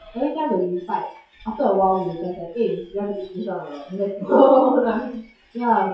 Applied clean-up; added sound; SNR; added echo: classical method WPE with log-MMSE.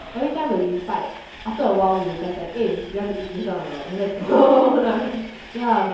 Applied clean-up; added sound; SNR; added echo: none; Train; 18 dB; reverberation time 0.9 s.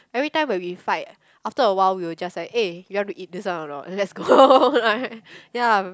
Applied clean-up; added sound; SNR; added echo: none; none; none; none.